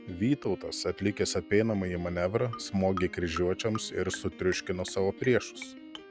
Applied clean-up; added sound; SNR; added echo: none; Piano + Marimba, xylophone; 15 dB; none.